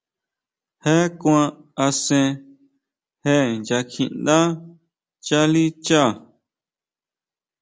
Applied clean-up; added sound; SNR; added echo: none; none; none; none.